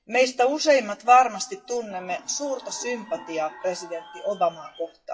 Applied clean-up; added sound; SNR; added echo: classical method WPE with log-MMSE.